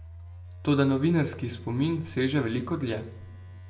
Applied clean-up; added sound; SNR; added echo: none; Telephone; 15 dB; reverberation time 0.4 s.